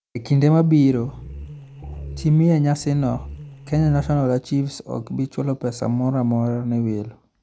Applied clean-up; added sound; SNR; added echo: none; Growling; 14 dB; none.